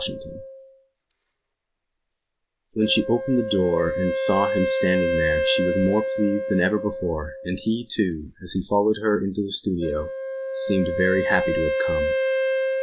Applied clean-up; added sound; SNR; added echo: none; Wind instrument, woodwind instrument; 2 dB; none.